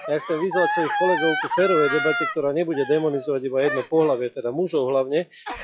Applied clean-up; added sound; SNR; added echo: classical method log-MMSE.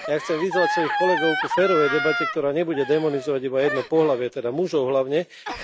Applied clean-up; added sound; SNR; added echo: none; Gasp; 6 dB; none.